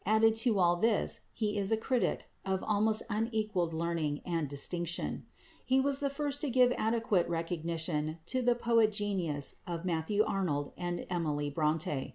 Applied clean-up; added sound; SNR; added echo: none; none; none; none.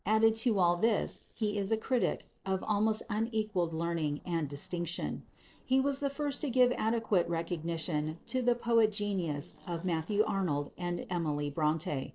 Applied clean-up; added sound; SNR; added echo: neural separator model SepFormer DNS4.